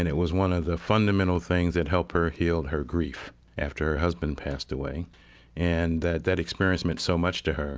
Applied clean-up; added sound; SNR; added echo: none; none; none; none.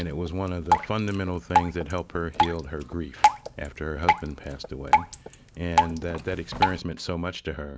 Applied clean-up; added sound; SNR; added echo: none; Drip; -3 dB; none.